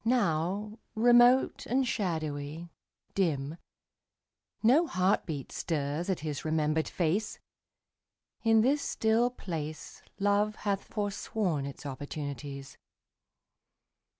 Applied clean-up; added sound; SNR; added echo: none; none; none; none.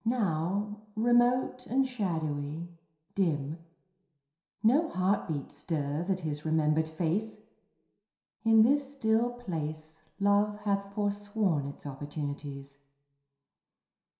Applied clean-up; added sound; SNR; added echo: none; none; none; reverberation time 0.7 s.